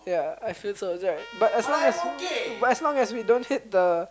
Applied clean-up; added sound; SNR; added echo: none; Trumpet; 19 dB; none.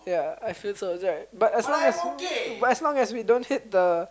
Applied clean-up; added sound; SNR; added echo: none; none; none; none.